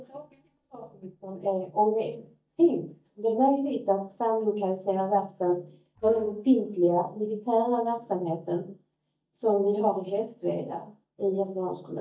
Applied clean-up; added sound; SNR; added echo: neural mask model DeepFilterNet 3.